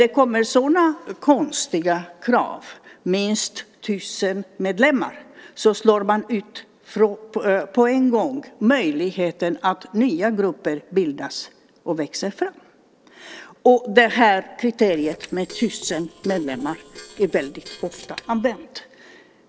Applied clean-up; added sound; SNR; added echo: neural separator model SepFormer DNS4.